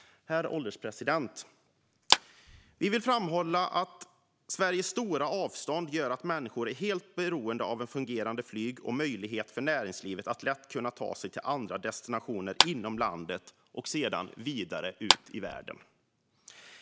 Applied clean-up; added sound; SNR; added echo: none; Clapping; -2 dB; none.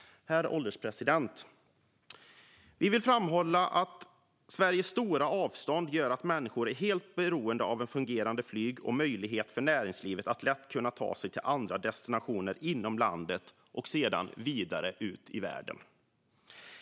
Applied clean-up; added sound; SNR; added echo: none; none; none; none.